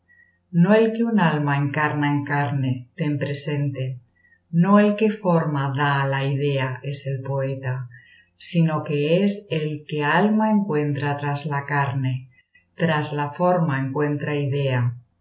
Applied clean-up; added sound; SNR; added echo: none; none; none; none.